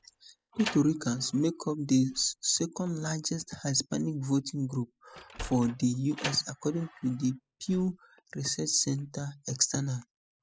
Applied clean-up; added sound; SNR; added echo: classical method spectral subtraction.